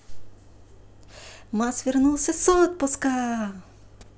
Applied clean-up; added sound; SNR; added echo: none; none; none; none.